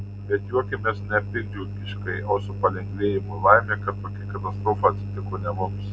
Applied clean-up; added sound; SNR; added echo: none; none; none; none.